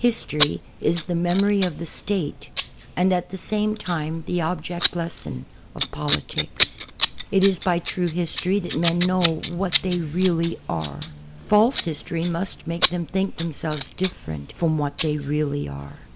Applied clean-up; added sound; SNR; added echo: none; Scissors; 8 dB; none.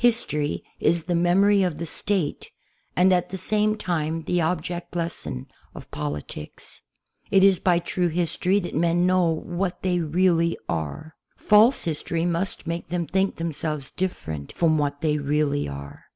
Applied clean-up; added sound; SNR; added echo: none; none; none; none.